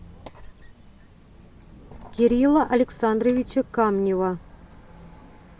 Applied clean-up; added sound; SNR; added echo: none; Squeak; 19 dB; none.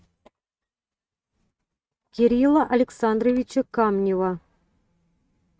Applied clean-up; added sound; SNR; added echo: neural mask model RNNoise.